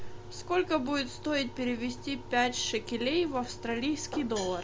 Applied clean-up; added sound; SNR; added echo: none; none; none; none.